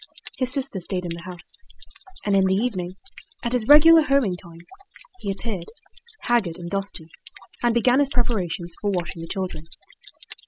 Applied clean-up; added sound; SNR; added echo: classical method spectral subtraction.